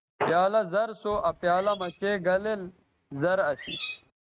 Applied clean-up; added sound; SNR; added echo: neural mask model RNNoise.